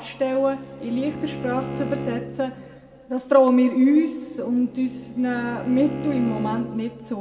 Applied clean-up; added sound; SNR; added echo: none; Bowed string instrument; 12 dB; reverberation time 1.7 s.